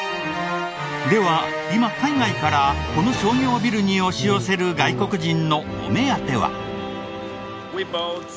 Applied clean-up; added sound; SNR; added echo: none; none; none; none.